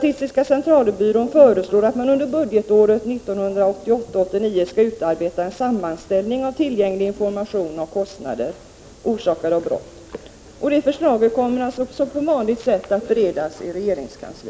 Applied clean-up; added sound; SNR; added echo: none; none; none; none.